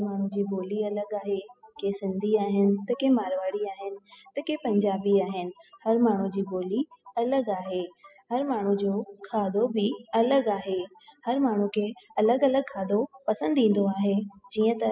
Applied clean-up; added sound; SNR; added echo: classical method spectral subtraction.